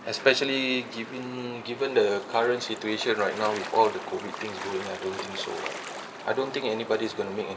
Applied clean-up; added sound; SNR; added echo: none; Gull, seagull / Waves, surf; 13 dB; none.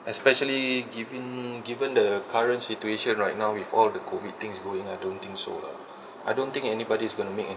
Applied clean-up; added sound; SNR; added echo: none; none; none; none.